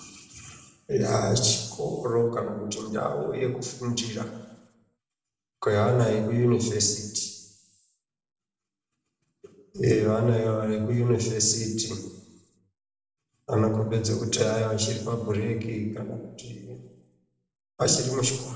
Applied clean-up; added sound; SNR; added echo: none; none; none; reverberation time 1.0 s.